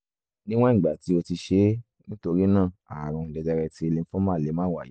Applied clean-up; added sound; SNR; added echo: none; none; none; none.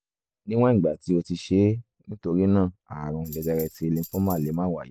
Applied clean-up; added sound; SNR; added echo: none; Tambourine; 18 dB; none.